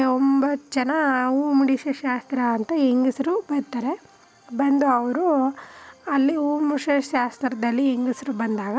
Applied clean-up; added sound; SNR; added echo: none; none; none; none.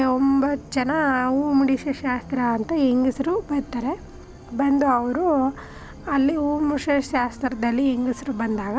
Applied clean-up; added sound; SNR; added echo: none; Bus; 18 dB; none.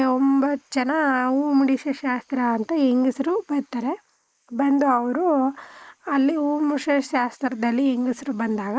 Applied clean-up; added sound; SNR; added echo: neural mask model Resemble Enhance denoiser.